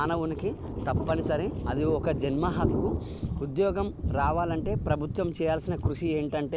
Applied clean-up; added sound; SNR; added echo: none; Thunder; 2 dB; none.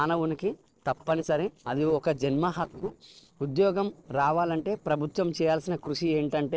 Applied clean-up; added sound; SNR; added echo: neural separator model SepFormer DNS4.